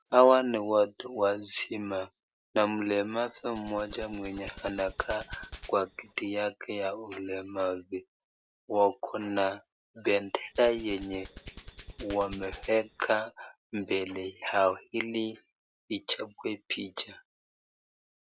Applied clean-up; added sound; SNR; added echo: none; Hands; 15 dB; none.